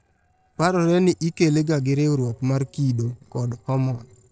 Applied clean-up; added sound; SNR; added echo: neural separator model SepFormer DNS4.